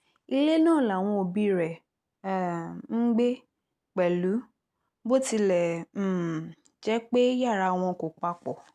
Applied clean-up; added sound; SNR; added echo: none; none; none; none.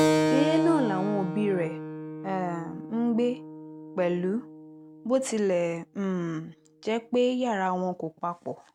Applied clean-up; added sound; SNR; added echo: none; Keyboard (musical); 4 dB; none.